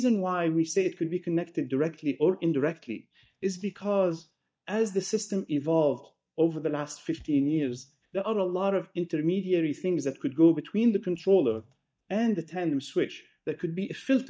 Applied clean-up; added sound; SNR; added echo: neural mask model DeepFilterNet 3.